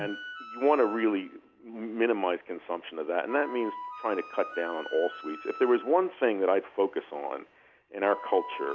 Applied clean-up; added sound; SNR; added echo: none; Wind instrument, woodwind instrument; 15 dB; none.